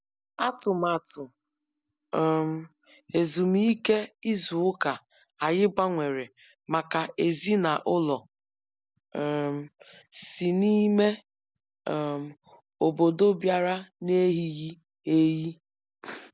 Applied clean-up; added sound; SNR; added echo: none; none; none; none.